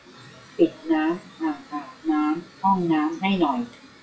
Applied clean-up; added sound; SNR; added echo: classical method WPE with log-MMSE.